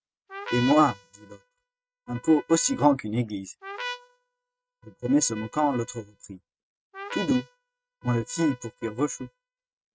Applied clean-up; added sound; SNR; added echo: neural mask model RNNoise.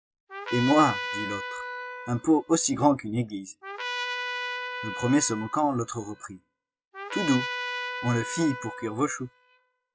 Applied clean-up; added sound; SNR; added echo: classical method log-MMSE.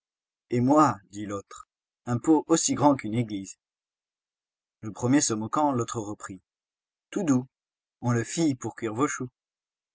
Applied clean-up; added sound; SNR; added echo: none; none; none; none.